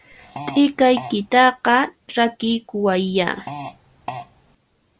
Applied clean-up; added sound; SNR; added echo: none; Fart; 14 dB; none.